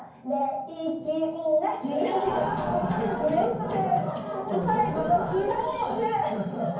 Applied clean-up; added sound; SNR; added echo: none; Explosion; 19 dB; reverberation time 0.9 s.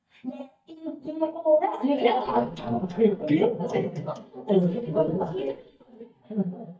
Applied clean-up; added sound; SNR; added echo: neural mask model DeepFilterNet 3.